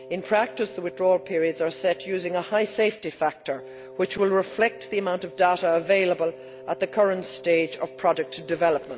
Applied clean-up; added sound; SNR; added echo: none; Wind instrument, woodwind instrument; 18 dB; none.